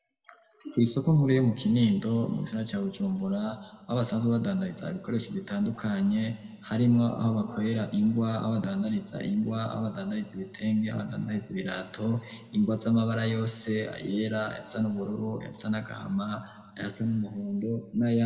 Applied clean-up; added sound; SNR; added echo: none; none; none; reverberation time 1.7 s.